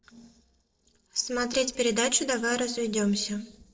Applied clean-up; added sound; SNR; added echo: neural separator model SepFormer DNS4.